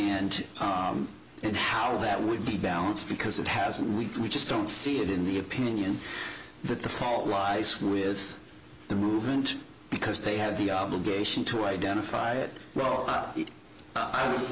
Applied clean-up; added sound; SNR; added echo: none; none; none; none.